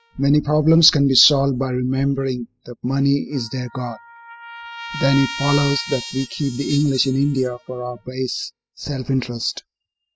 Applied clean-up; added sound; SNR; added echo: classical method spectral subtraction.